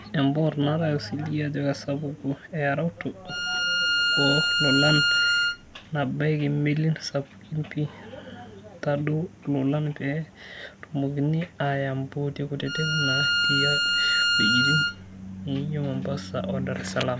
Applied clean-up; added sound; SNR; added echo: none; Bowed string instrument; -3 dB; none.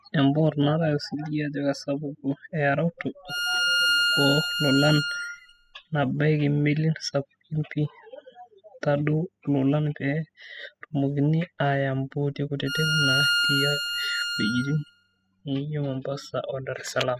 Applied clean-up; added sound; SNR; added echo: classical method spectral subtraction.